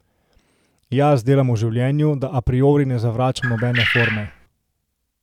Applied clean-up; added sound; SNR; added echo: none; Bird; 3 dB; none.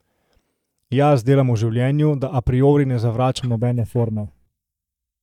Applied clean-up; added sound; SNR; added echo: neural mask model DeepFilterNet 3.